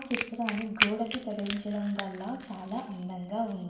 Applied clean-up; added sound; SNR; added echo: none; Crackle; -1 dB; reverberation time 0.7 s.